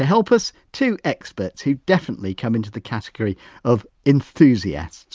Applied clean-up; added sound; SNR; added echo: none; none; none; none.